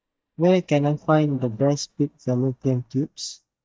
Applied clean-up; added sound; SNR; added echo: neural mask model DeepFilterNet 3.